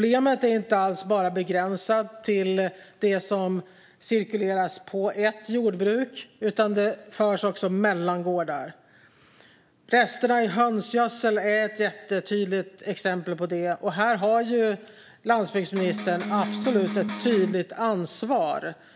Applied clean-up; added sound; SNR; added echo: none; Electric guitar; 5 dB; none.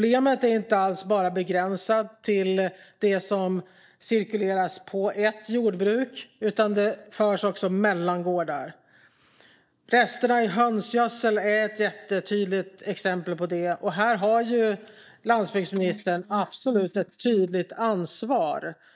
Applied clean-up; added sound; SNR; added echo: neural mask model DeepFilterNet 3.